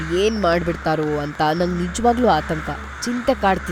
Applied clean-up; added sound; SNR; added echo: none; Crow + Musical instrument; 11 dB; none.